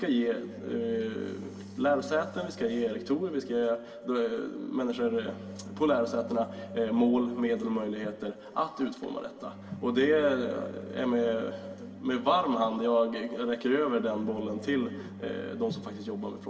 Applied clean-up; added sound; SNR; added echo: none; Bowed string instrument; 16 dB; reverberation time 2.0 s.